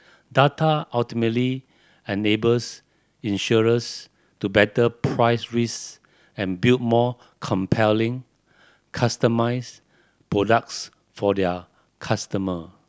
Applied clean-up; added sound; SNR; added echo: none; none; none; none.